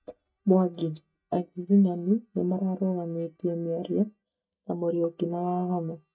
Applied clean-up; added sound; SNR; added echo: neural mask model DeepFilterNet 3.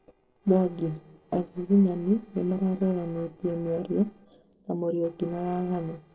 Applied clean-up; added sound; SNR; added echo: neural separator model SepFormer DNS4.